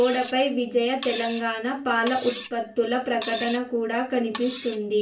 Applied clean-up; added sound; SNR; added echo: none; Cutlery, silverware; 6 dB; reverberation time 0.3 s.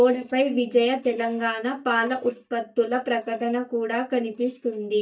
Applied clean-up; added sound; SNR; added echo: neural mask model DeepFilterNet 3.